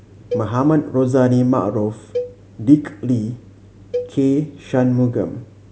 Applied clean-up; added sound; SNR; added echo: none; Cowbell; 14 dB; none.